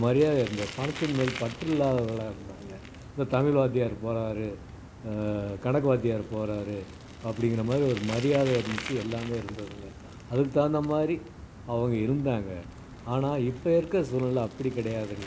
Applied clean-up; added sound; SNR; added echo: none; Bicycle; 14 dB; none.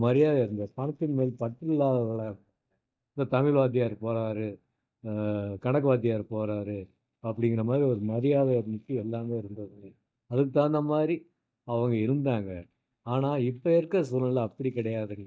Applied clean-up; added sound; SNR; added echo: neural mask model DeepFilterNet 3.